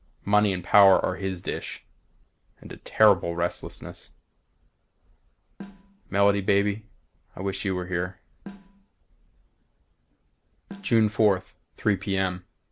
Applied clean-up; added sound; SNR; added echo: none; Snare drum; 15 dB; none.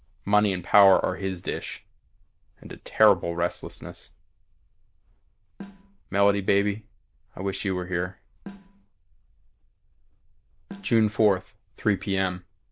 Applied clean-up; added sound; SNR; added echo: neural diffusion model UNIVERSE++.